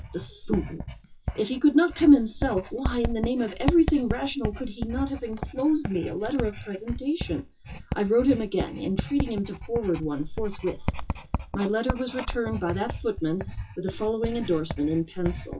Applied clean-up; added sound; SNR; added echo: classical method WPE with log-MMSE.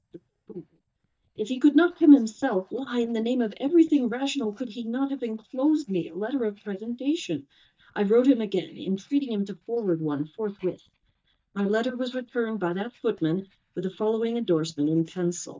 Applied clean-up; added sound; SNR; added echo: neural mask model DeepFilterNet 3.